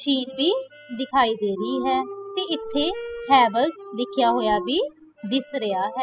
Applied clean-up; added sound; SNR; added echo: classical method spectral subtraction.